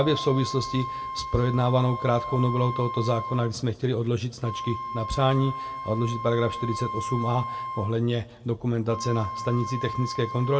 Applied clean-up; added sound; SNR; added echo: none; Wind instrument, woodwind instrument; 8 dB; reverberation time 1.8 s.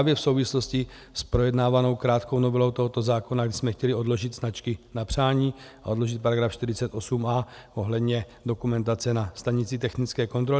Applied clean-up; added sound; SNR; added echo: none; none; none; none.